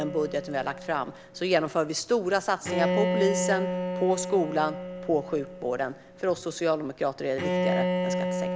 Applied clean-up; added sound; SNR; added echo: none; Bowed string instrument; 3 dB; none.